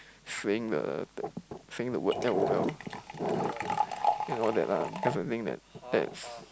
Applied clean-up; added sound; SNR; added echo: none; Liquid; 3 dB; none.